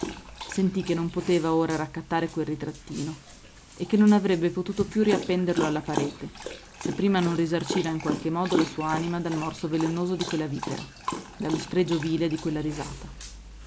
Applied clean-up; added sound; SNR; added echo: none; Dog; 10 dB; none.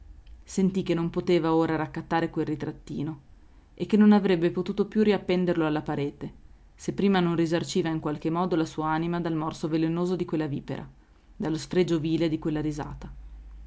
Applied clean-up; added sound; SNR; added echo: none; none; none; none.